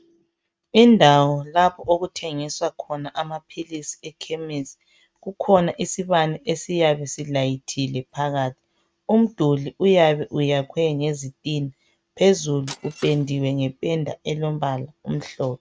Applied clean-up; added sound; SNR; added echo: neural mask model RNNoise.